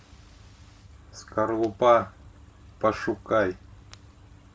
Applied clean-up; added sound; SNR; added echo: none; none; none; none.